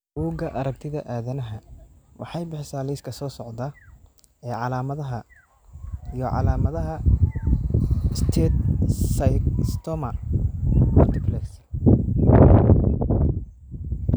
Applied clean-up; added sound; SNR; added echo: none; none; none; none.